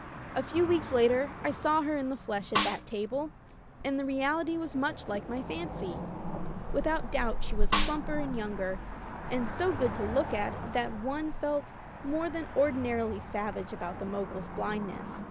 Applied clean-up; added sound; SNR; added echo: none; Cricket / Motor vehicle (road) + Snare drum; 2 dB; none.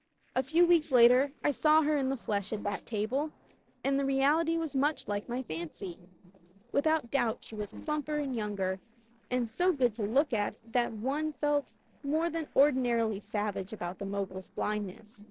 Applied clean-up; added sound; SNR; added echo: neural separator model SepFormer DNS4.